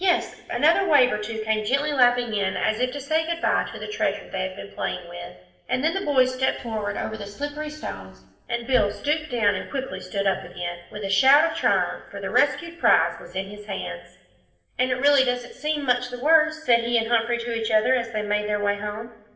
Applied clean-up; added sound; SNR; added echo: none; none; none; reverberation time 1.5 s.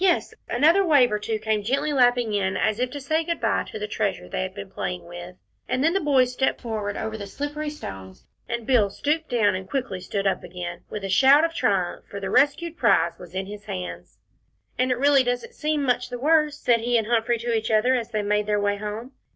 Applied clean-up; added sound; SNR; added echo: none; none; none; none.